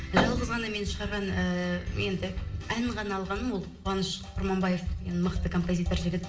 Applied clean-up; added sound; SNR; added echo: none; Guitar; 1 dB; reverberation time 0.6 s.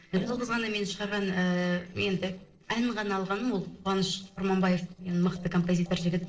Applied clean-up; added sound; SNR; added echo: neural separator model SepFormer DNS4.